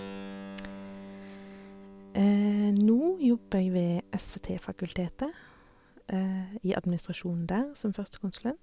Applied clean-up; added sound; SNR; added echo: none; Keyboard (musical); 18 dB; none.